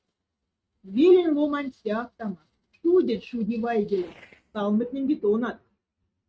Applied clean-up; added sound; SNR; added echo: neural mask model RNNoise.